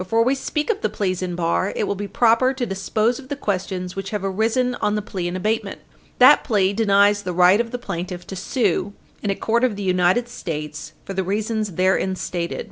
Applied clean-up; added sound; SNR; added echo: none; none; none; none.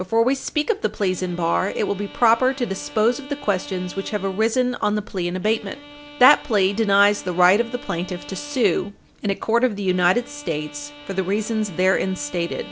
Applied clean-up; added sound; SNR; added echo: none; Bowed string instrument; 19 dB; none.